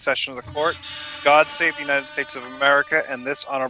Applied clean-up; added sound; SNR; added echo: none; Screech; 15 dB; none.